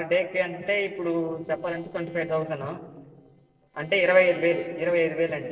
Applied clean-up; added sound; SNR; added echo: neural separator model SepFormer DNS4.